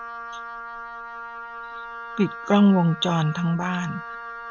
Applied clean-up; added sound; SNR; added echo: none; Wind instrument, woodwind instrument; 11 dB; none.